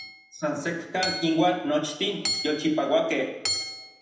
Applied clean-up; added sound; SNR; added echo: none; Hammer / Chink, clink; 8 dB; reverberation time 0.8 s.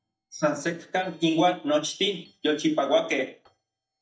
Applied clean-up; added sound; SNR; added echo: neural mask model DeepFilterNet 3.